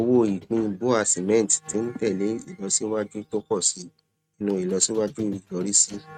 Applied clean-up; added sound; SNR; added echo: neural mask model RNNoise.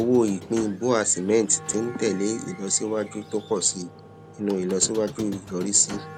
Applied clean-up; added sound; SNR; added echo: none; Wind instrument, woodwind instrument + Squeak; 16 dB; none.